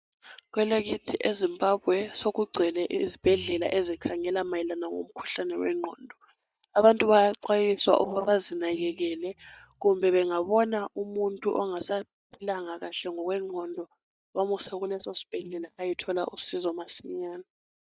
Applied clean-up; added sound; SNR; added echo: neural mask model DeepFilterNet 3.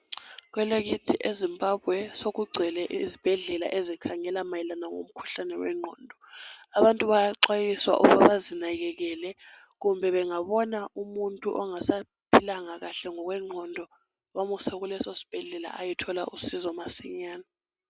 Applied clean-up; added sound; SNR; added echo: none; none; none; none.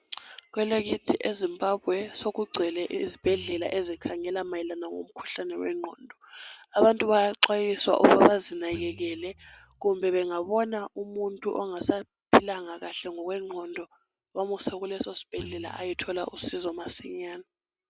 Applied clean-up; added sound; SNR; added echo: none; Guitar; 20 dB; none.